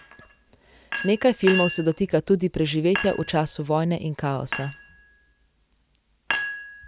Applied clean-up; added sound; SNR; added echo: none; Chink, clink; 10 dB; none.